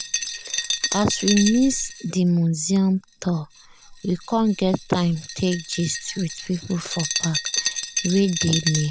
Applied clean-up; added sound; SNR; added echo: none; Glass; 5 dB; none.